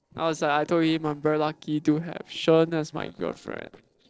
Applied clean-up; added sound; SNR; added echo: neural separator model SepFormer DNS4.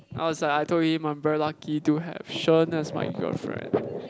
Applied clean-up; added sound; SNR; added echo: none; none; none; none.